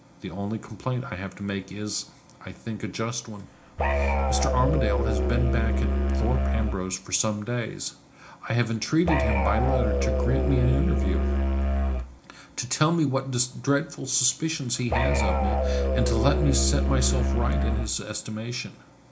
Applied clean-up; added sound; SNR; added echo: none; Musical instrument; -4 dB; reverberation time 0.4 s.